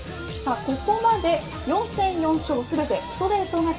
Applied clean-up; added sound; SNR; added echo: none; none; none; reverberation time 2.8 s.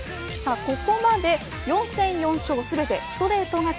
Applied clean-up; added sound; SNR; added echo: none; none; none; none.